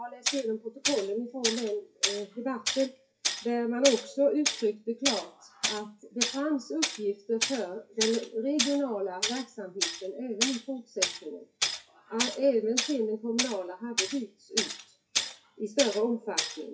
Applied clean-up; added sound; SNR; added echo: classical method WPE with log-MMSE.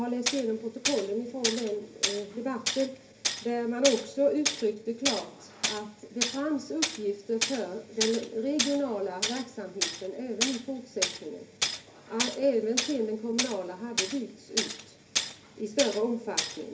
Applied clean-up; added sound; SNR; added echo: none; Tools; 3 dB; reverberation time 0.3 s.